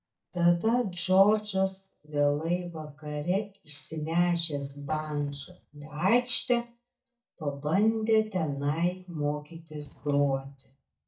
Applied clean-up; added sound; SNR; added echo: neural mask model DeepFilterNet 3.